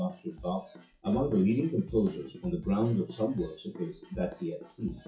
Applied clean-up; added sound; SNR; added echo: classical method WPE with log-MMSE.